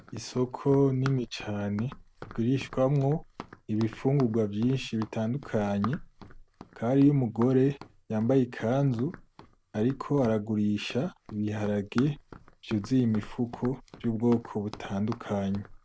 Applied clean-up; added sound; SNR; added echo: none; Run; 18 dB; none.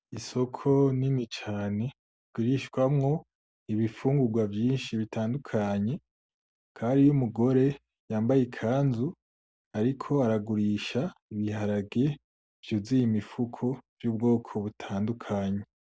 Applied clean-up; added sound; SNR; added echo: none; none; none; none.